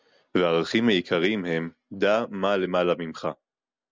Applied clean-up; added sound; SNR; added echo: none; none; none; none.